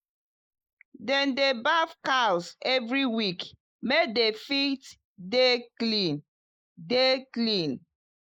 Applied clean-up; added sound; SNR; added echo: neural mask model Resemble Enhance denoiser.